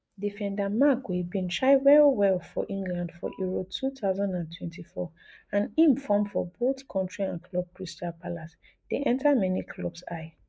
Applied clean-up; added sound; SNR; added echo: neural mask model DeepFilterNet 3.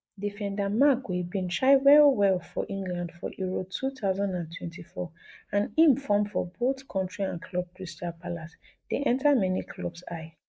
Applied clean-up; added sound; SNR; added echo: neural mask model Resemble Enhance denoiser.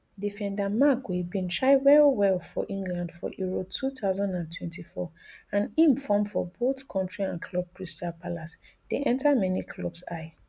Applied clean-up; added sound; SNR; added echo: none; none; none; none.